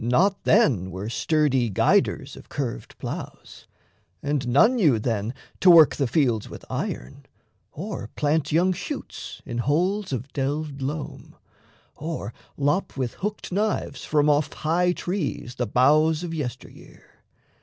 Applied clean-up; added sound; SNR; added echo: none; none; none; none.